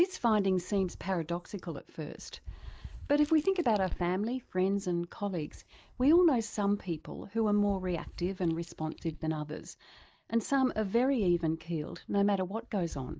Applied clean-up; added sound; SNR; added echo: neural mask model DeepFilterNet 3.